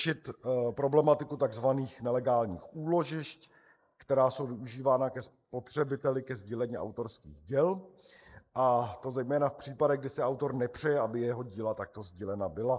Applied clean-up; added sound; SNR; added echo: neural mask model Resemble Enhance denoiser.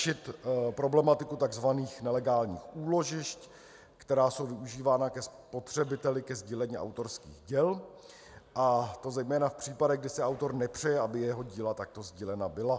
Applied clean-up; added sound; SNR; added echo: none; none; none; none.